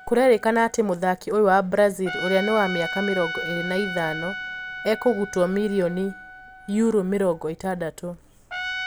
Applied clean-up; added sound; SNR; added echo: none; Trumpet; 11 dB; none.